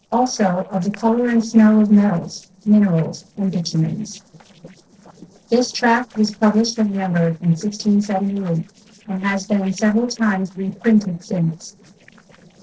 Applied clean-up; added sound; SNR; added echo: neural separator model SepFormer DNS4.